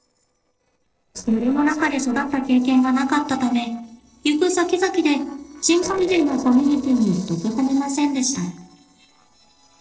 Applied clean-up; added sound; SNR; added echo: neural separator model SepFormer DNS4.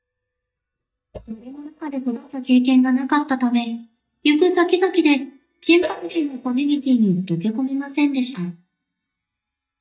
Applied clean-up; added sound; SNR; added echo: neural mask model DeepFilterNet 3.